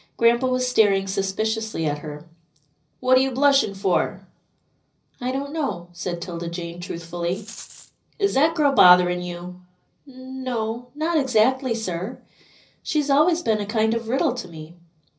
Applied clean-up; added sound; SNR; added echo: none; Rattle; 18 dB; reverberation time 0.5 s.